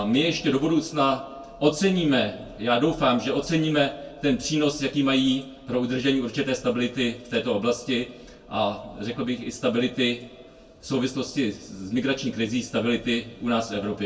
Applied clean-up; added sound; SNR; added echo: none; none; none; reverberation time 0.2 s.